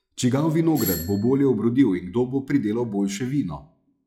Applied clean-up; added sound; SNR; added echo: classical method log-MMSE.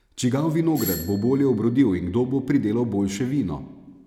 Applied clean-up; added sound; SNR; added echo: none; Doorbell; 17 dB; none.